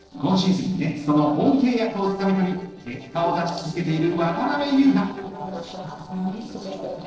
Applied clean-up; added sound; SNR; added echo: neural separator model SepFormer DNS4.